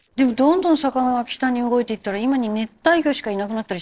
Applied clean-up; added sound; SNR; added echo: neural separator model SepFormer DNS4.